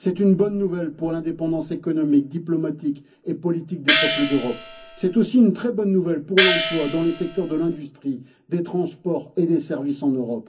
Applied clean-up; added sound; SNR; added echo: none; Gong; 1 dB; reverberation time 0.4 s.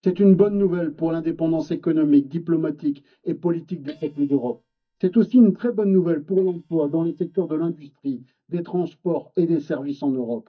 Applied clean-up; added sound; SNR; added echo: neural mask model DeepFilterNet 3.